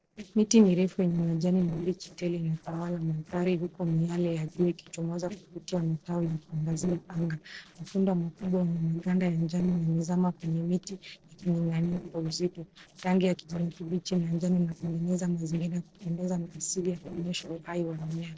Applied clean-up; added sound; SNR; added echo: neural separator model SepFormer DNS4.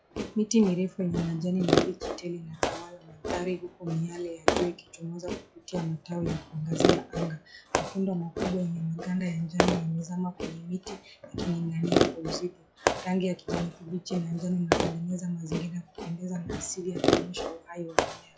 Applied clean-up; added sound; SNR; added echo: classical method log-MMSE.